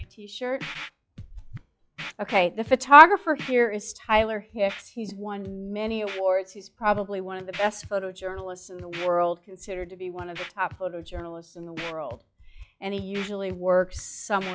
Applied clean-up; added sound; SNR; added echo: classical method log-MMSE.